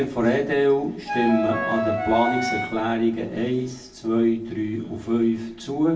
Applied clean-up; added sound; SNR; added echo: none; Wind instrument, woodwind instrument; 3 dB; reverberation time 0.3 s.